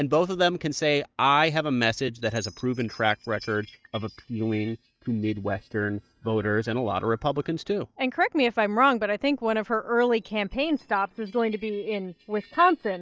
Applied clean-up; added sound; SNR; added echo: neural mask model DeepFilterNet 3.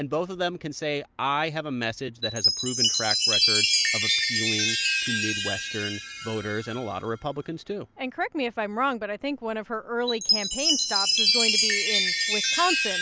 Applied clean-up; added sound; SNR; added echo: none; Chime; -3 dB; none.